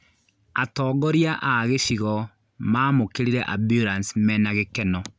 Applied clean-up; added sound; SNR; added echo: none; none; none; none.